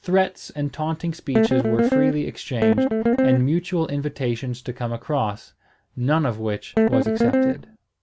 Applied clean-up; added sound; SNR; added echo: none; Guitar; -4 dB; none.